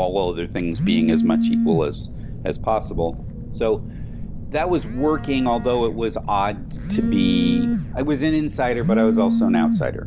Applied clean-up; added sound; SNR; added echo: none; Telephone; 0 dB; none.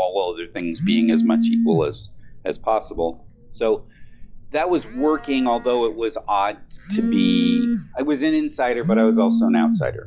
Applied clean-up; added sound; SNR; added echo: classical method log-MMSE.